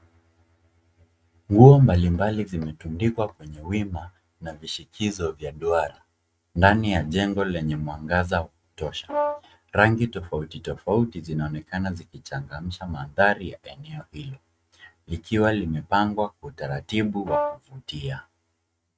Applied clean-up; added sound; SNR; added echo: neural mask model RNNoise.